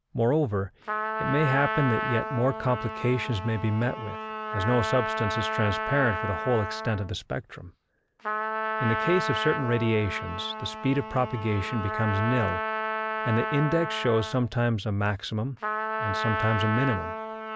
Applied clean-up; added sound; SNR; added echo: none; Trumpet; 4 dB; none.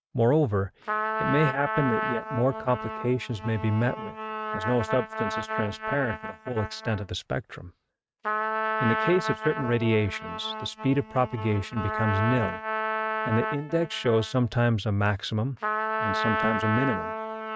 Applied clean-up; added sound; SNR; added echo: neural mask model RNNoise.